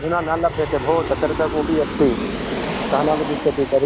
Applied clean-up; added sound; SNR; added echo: none; Aircraft; 5 dB; none.